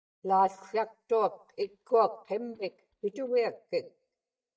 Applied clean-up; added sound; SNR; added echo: neural mask model DeepFilterNet 3.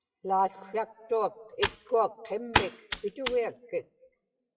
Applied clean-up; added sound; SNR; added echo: classical method WPE with log-MMSE.